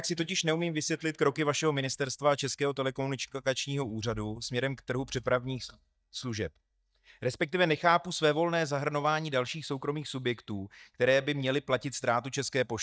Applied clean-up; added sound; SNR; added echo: neural mask model DeepFilterNet 3.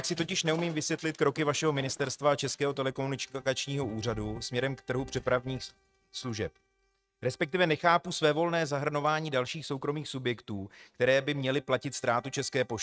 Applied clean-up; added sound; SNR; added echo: neural mask model RNNoise.